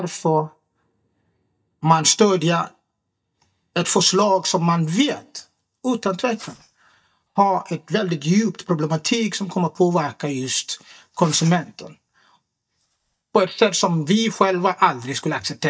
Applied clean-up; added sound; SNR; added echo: neural mask model DeepFilterNet 3.